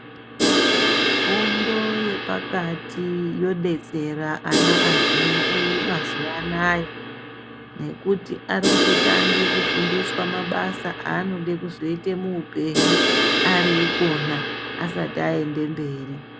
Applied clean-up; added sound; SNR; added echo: none; Crash cymbal; -2 dB; none.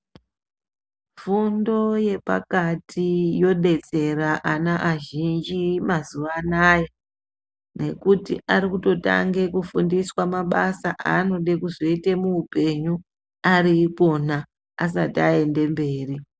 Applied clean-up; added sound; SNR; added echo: none; none; none; none.